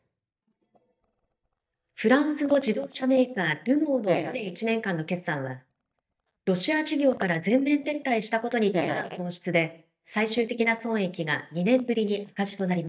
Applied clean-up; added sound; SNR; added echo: neural mask model DeepFilterNet 3.